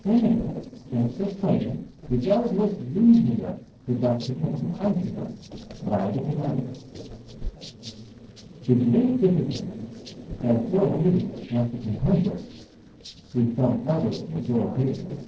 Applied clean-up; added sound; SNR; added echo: neural separator model SepFormer DNS4.